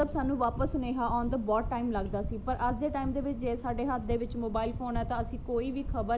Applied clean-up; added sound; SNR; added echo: none; none; none; none.